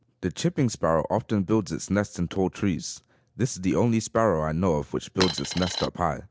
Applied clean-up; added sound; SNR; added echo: none; Coin (dropping); 5 dB; none.